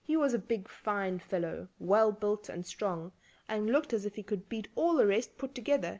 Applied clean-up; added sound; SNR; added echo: none; none; none; none.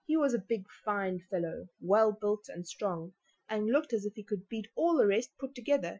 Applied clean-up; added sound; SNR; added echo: classical method Wiener filter.